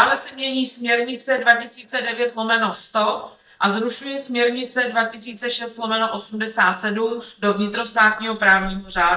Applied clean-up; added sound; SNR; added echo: neural mask model DeepFilterNet 3.